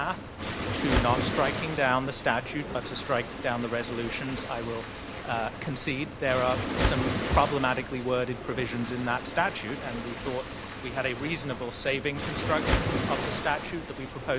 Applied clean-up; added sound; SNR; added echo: none; Waves, surf; 3 dB; none.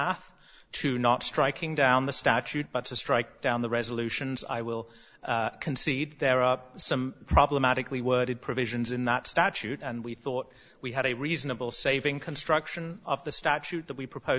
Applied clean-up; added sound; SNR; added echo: none; none; none; none.